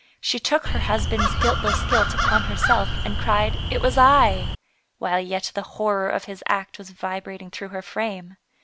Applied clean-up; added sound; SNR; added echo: none; Crow; -2 dB; none.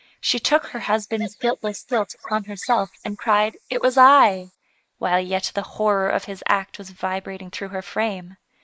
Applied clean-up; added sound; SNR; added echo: neural mask model Resemble Enhance denoiser.